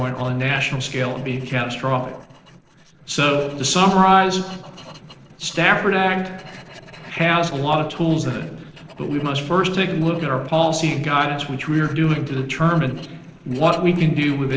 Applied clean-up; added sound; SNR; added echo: neural separator model SepFormer DNS4.